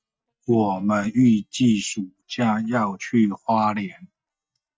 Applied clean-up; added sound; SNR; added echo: neural mask model DeepFilterNet 3.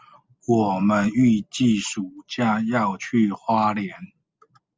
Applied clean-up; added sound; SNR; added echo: none; none; none; none.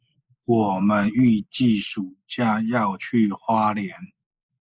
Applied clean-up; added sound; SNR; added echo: neural mask model Resemble Enhance denoiser.